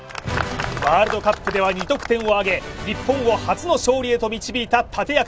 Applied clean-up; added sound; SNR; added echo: none; none; none; none.